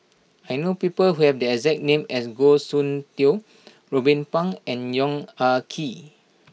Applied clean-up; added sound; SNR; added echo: none; none; none; none.